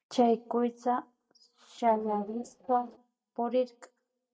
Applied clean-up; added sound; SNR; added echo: neural mask model DeepFilterNet 3.